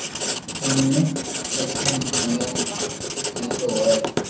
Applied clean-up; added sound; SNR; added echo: none; Writing; 1 dB; reverberation time 0.6 s.